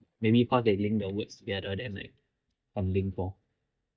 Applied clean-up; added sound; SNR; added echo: neural mask model DeepFilterNet 3.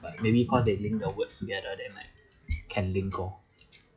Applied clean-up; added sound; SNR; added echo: classical method log-MMSE.